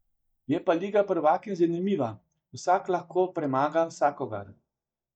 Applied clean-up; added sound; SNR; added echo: neural mask model DeepFilterNet 3.